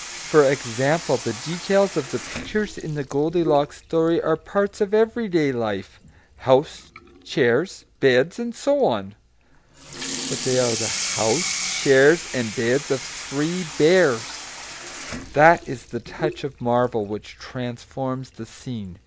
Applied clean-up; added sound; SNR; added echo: none; Sink (filling or washing) / Water tap, faucet; 12 dB; none.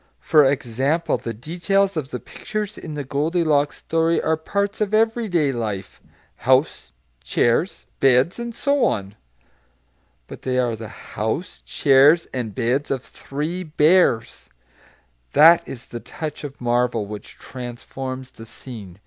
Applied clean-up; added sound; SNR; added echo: none; none; none; none.